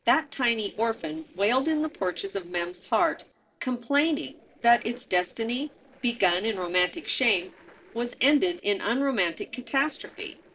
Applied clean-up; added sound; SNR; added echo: neural separator model SepFormer DNS4.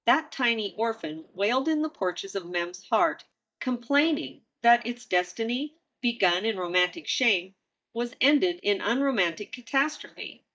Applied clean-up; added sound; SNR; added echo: neural mask model DeepFilterNet 3.